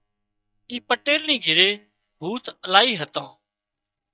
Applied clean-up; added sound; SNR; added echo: neural mask model DeepFilterNet 3.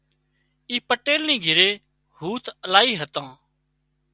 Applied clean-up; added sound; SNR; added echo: none; none; none; none.